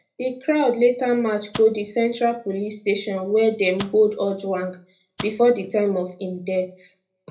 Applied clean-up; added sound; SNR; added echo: none; Rattle (instrument); 1 dB; reverberation time 0.3 s.